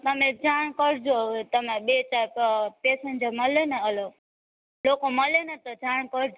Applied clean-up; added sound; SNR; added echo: none; none; none; none.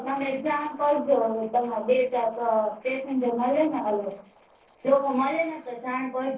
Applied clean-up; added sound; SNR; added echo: neural separator model SepFormer DNS4.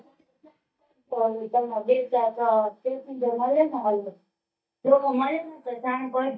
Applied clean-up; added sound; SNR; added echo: neural mask model DeepFilterNet 3.